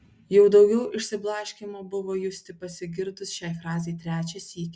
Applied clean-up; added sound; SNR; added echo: none; none; none; none.